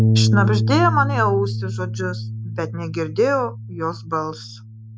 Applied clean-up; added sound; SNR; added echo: none; Bass guitar; -1 dB; none.